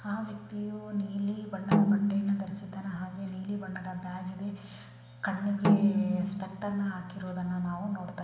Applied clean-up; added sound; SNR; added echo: none; Snare drum; -3 dB; reverberation time 1.2 s.